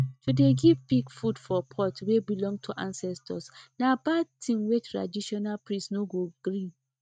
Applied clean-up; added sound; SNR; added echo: neural mask model RNNoise.